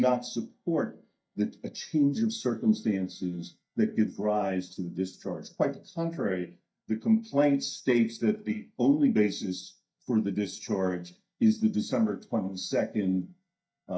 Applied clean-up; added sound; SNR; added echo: neural mask model DeepFilterNet 3.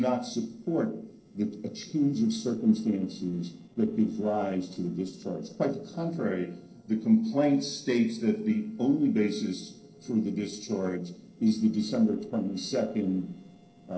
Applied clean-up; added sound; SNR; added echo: neural separator model SepFormer DNS4.